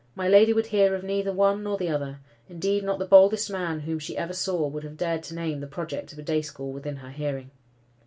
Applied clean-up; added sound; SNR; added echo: none; none; none; reverberation time 0.2 s.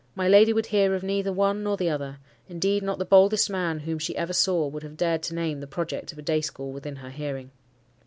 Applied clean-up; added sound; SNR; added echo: none; none; none; none.